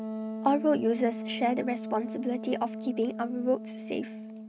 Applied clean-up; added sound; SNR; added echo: neural mask model RNNoise.